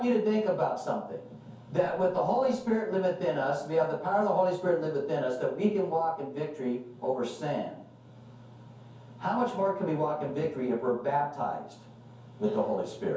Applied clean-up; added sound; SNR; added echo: none; none; none; reverberation time 0.6 s.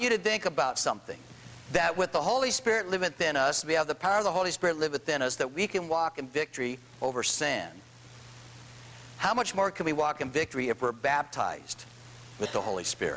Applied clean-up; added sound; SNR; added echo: none; none; none; none.